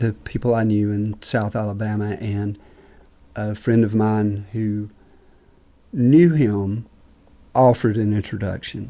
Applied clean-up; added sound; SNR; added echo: none; none; none; none.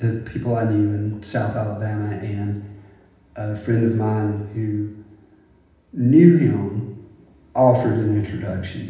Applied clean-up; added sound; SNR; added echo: none; none; none; reverberation time 0.9 s.